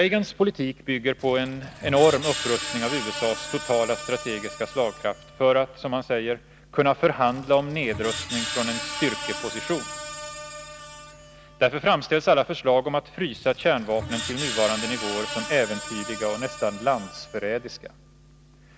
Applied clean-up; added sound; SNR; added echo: none; Screech; 10 dB; none.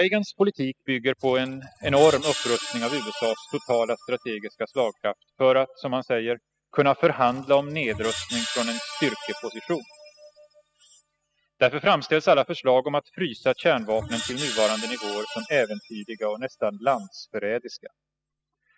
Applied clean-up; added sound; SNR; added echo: classical method spectral subtraction.